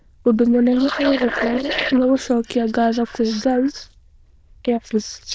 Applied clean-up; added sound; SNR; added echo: neural diffusion model UNIVERSE++.